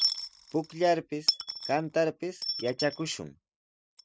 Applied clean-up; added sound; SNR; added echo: neural mask model RNNoise.